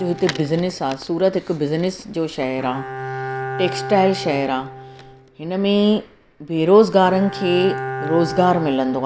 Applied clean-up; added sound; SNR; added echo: none; Bowed string instrument; 11 dB; none.